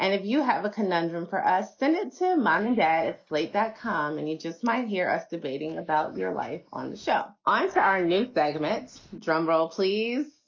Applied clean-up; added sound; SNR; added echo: neural mask model Resemble Enhance denoiser.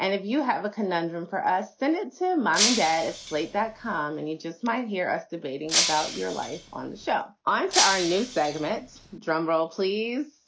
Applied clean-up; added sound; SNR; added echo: none; Shatter; 2 dB; none.